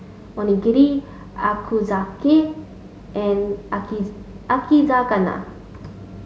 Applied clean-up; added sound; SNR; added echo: none; none; none; none.